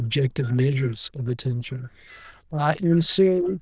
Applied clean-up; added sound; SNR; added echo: neural diffusion model UNIVERSE++.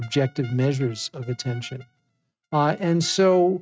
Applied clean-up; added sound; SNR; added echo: neural mask model RNNoise.